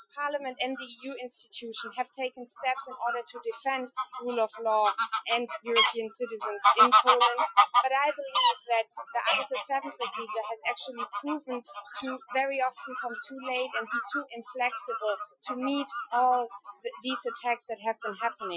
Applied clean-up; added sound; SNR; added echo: classical method Wiener filter.